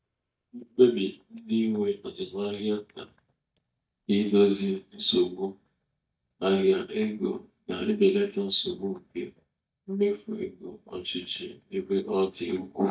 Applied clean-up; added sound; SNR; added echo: neural mask model DeepFilterNet 3.